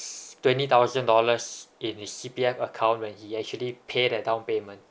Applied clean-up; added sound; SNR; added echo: none; none; none; none.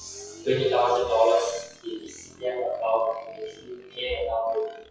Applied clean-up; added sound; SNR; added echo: classical method WPE with log-MMSE.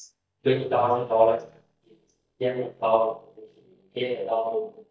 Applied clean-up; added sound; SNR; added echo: neural mask model DeepFilterNet 3.